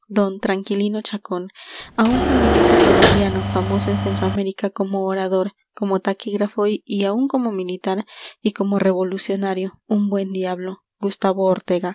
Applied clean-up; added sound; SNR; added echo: none; Engine / Mechanisms; -4 dB; none.